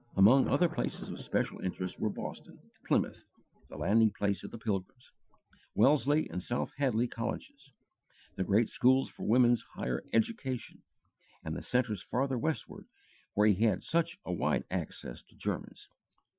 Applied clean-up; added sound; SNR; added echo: classical method Wiener filter.